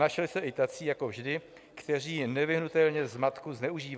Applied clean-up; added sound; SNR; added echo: none; none; none; none.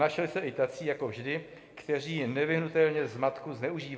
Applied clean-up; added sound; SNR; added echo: none; none; none; reverberation time 1.7 s.